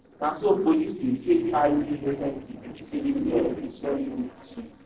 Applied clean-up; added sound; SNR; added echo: neural separator model SepFormer DNS4.